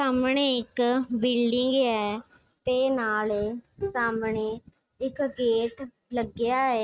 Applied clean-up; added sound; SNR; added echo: neural mask model RNNoise.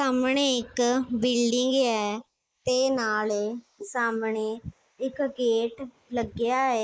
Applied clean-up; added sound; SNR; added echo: neural mask model Resemble Enhance denoiser.